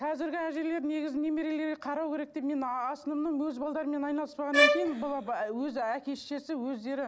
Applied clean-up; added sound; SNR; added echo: none; Bowed string instrument; -4 dB; none.